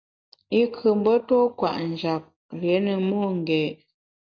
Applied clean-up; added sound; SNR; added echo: none; none; none; none.